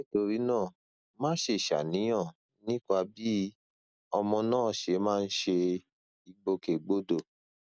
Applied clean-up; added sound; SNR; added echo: none; none; none; none.